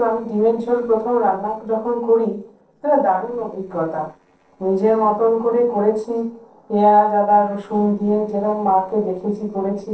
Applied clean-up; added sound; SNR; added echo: neural separator model SepFormer DNS4.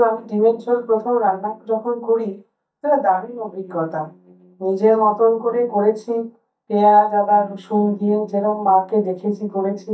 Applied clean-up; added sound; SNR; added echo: neural mask model DeepFilterNet 3.